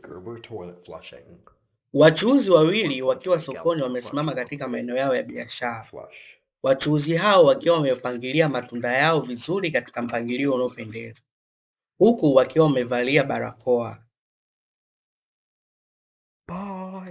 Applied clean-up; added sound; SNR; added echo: neural mask model Resemble Enhance denoiser.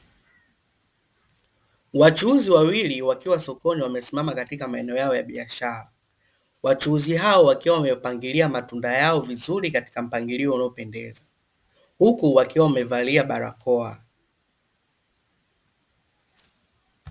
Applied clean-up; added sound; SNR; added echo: none; none; none; none.